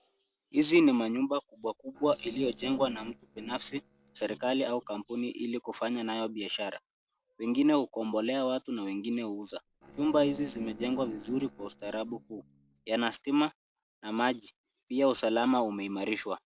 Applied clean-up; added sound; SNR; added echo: neural separator model SepFormer DNS4.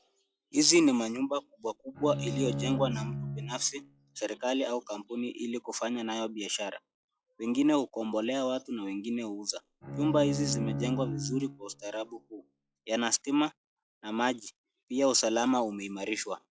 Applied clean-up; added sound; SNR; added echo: classical method log-MMSE.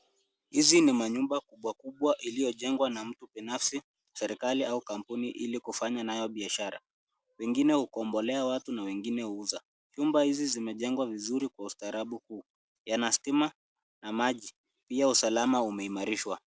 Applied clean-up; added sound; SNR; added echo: none; none; none; none.